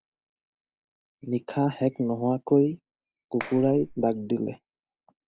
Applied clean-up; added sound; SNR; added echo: none; Clapping; 14 dB; none.